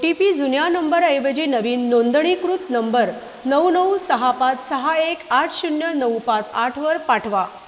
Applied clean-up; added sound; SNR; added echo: neural mask model Resemble Enhance denoiser.